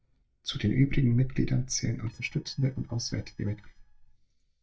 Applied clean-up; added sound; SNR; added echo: neural mask model DeepFilterNet 3.